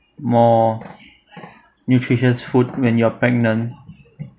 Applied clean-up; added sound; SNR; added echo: none; none; none; none.